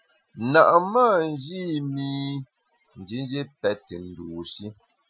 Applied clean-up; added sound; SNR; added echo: classical method Wiener filter.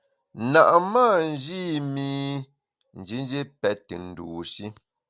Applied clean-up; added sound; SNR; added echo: none; none; none; none.